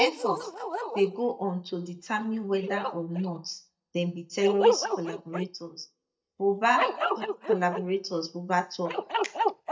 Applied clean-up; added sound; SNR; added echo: neural mask model DeepFilterNet 3.